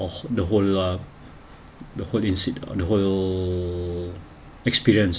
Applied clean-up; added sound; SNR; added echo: none; none; none; none.